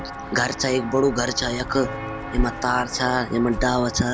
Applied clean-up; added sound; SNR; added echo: none; Walk, footsteps; 7 dB; none.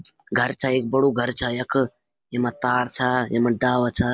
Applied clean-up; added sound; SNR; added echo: none; none; none; none.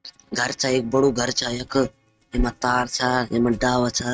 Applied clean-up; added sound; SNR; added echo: neural mask model RNNoise.